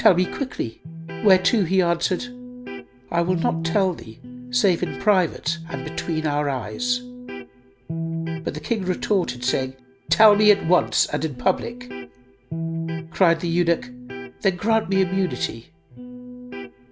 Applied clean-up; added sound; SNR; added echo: none; Electric guitar; 10 dB; none.